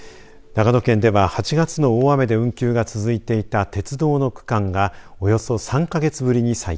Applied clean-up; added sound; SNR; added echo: none; none; none; none.